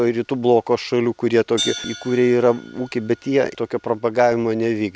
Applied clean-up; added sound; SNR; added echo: none; Hi-hat; 17 dB; none.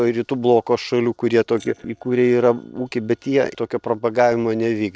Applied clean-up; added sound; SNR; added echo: neural separator model SepFormer DNS4.